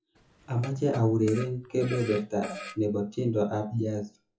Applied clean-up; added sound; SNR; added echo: classical method WPE with log-MMSE.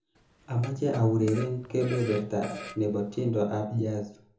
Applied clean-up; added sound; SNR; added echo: none; Fart; 15 dB; reverberation time 0.6 s.